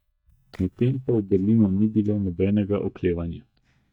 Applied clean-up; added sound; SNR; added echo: neural mask model DeepFilterNet 3.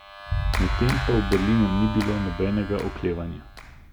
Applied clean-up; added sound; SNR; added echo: none; Clapping; 4 dB; none.